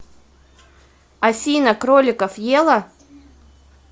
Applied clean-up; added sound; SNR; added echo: none; none; none; none.